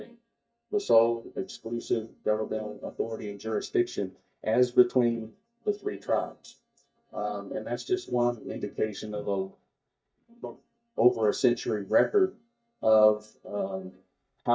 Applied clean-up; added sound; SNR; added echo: neural mask model DeepFilterNet 3.